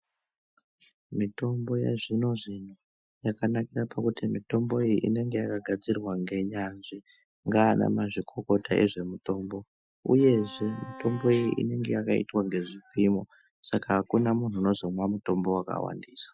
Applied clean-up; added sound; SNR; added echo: classical method Wiener filter.